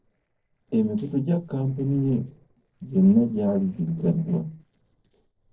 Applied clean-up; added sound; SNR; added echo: neural separator model SepFormer DNS4.